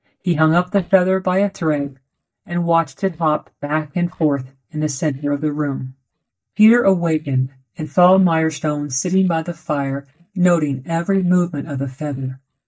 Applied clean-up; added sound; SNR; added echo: neural mask model DeepFilterNet 3.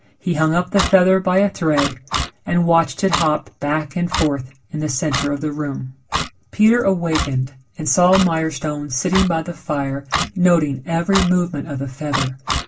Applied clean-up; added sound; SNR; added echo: none; Clock; 8 dB; reverberation time 0.2 s.